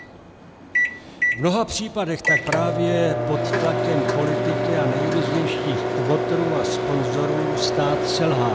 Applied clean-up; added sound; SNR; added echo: none; Microwave oven; -1 dB; none.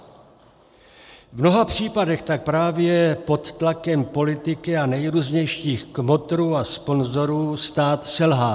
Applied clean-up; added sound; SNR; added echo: none; none; none; none.